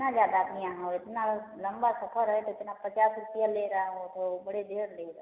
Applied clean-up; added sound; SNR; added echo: none; none; none; none.